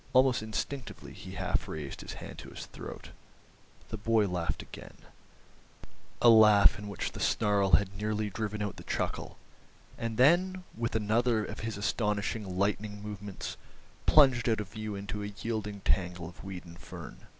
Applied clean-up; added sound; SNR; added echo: none; none; none; none.